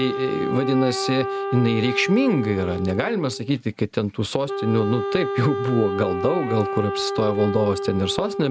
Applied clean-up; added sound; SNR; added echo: none; Wind instrument, woodwind instrument; 5 dB; none.